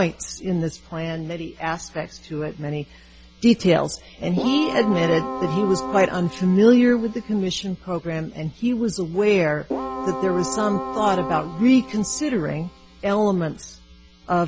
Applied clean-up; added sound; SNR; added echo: none; Keyboard (musical); 9 dB; none.